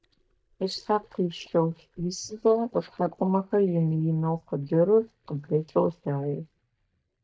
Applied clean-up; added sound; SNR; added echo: neural mask model DeepFilterNet 3.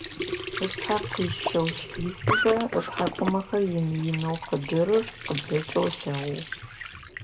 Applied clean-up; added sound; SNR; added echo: none; Squeak / Trickle, dribble / Sink (filling or washing); 4 dB; reverberation time 0.5 s.